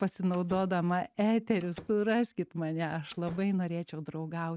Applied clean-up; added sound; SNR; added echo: neural mask model RNNoise.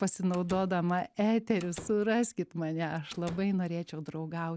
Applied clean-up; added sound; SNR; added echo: none; Slam; 20 dB; none.